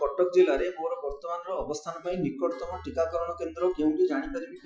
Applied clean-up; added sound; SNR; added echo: classical method Wiener filter.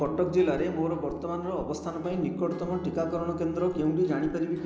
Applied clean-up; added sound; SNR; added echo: none; Guitar; 16 dB; none.